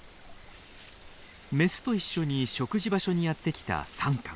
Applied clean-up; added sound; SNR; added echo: none; none; none; none.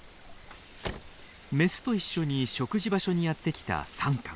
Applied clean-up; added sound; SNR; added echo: none; Car; 17 dB; none.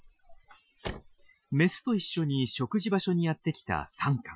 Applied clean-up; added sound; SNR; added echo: classical method Wiener filter.